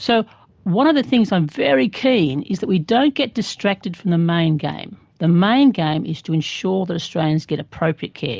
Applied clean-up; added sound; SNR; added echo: none; none; none; none.